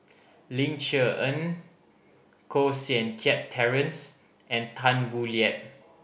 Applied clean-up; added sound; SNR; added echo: none; none; none; none.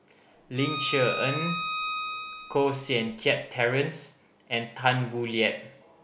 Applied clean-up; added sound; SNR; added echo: none; Bowed string instrument; 5 dB; none.